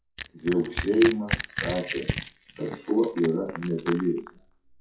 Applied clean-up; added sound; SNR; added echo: classical method WPE with log-MMSE.